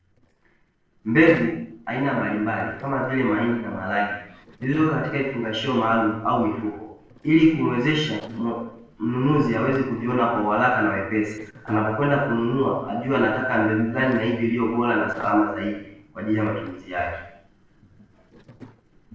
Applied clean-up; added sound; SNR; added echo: neural separator model SepFormer DNS4.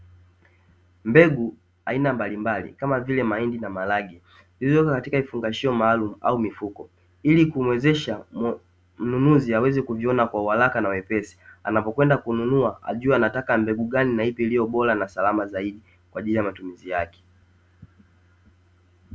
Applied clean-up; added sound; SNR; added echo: none; none; none; none.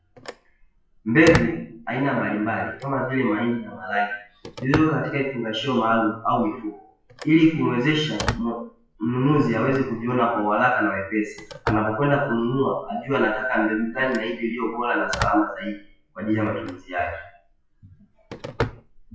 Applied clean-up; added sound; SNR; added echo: classical method WPE with log-MMSE.